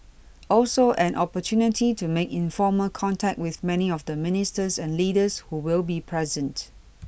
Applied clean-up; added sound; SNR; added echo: none; none; none; none.